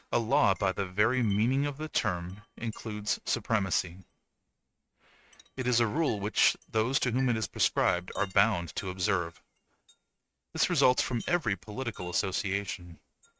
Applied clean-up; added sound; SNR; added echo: neural mask model RNNoise.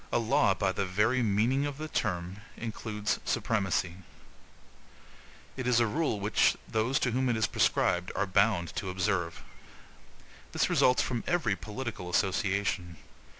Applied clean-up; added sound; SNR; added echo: none; none; none; none.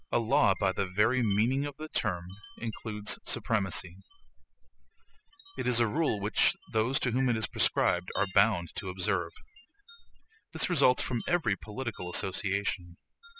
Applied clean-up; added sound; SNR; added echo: classical method spectral subtraction.